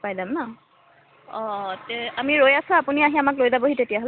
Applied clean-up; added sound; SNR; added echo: none; none; none; none.